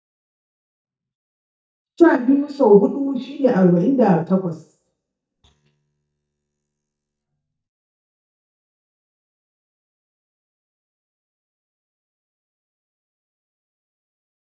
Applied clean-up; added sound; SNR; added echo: neural mask model DeepFilterNet 3.